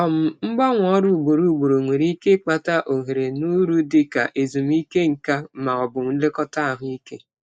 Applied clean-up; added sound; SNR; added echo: neural mask model Resemble Enhance denoiser.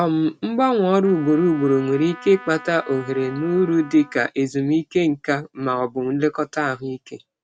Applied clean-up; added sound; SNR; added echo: none; Trumpet; 19 dB; none.